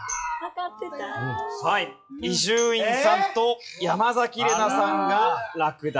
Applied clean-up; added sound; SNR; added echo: classical method log-MMSE.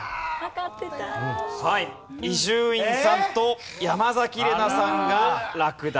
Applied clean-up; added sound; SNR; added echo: none; none; none; none.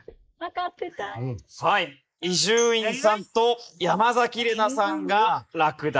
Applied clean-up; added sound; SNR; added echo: neural mask model Resemble Enhance denoiser.